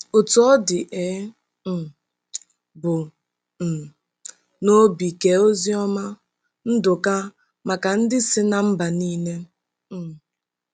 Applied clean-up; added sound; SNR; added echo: none; none; none; none.